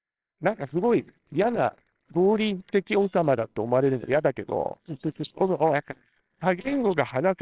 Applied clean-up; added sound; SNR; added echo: neural separator model SepFormer WHAMR!.